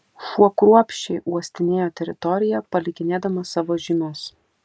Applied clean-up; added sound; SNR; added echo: none; none; none; none.